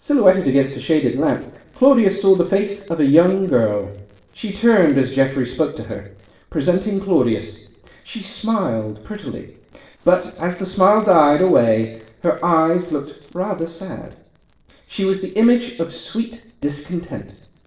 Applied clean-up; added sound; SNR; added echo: neural separator model SepFormer DNS4.